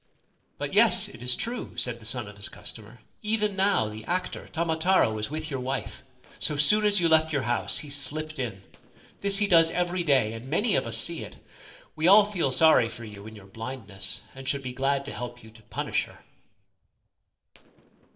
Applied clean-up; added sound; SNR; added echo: neural separator model SepFormer DNS4.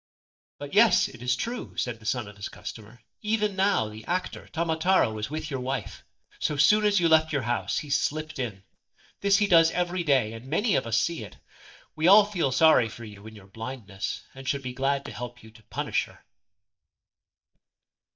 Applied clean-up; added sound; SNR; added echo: neural mask model DeepFilterNet 3.